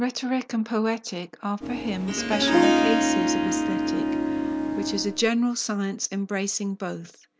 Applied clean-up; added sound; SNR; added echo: none; Harp; -4 dB; none.